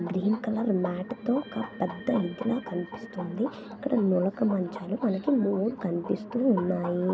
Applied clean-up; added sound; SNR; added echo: none; none; none; none.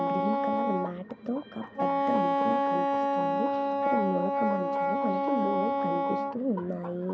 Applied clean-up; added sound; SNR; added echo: none; Wind instrument, woodwind instrument; -4 dB; none.